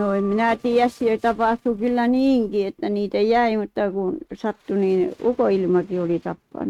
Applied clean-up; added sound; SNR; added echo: neural mask model RNNoise.